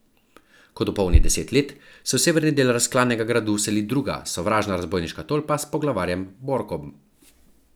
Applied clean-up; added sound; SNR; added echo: none; none; none; none.